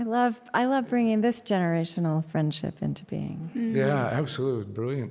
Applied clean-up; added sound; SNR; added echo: none; none; none; none.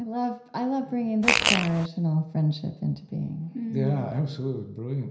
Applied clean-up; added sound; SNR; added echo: none; Fart; -4 dB; reverberation time 0.5 s.